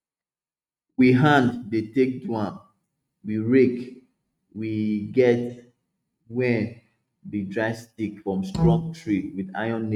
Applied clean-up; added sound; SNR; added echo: neural mask model RNNoise.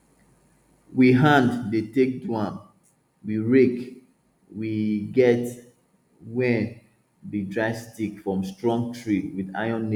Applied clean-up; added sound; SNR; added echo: none; none; none; none.